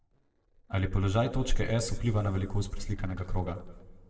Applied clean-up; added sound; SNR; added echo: neural separator model SepFormer DNS4.